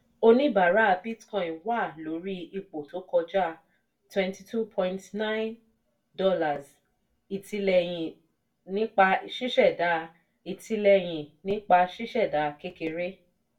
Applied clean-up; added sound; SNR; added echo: none; none; none; reverberation time 0.2 s.